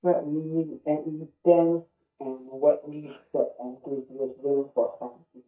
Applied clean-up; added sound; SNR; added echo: neural mask model DeepFilterNet 3.